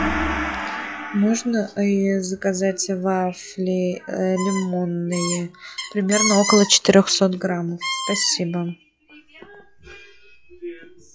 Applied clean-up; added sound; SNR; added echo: classical method log-MMSE.